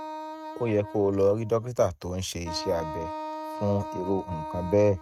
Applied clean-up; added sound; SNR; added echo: neural mask model RNNoise.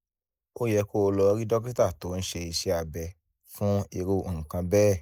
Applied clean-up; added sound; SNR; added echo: neural mask model Resemble Enhance denoiser.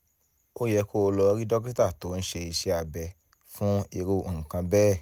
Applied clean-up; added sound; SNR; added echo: none; none; none; none.